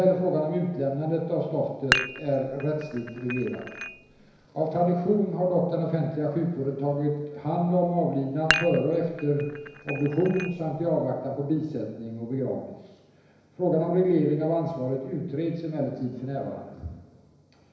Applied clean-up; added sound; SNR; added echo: none; Dishes, pots, and pans; 6 dB; reverberation time 1.0 s.